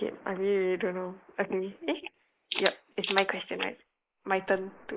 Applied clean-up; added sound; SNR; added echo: neural mask model Resemble Enhance denoiser.